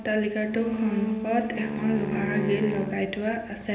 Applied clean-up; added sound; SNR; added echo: none; Wind instrument, woodwind instrument; 4 dB; reverberation time 0.8 s.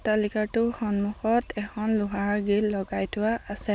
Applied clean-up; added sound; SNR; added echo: none; none; none; none.